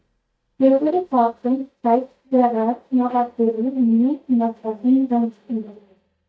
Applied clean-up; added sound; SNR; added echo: neural mask model DeepFilterNet 3.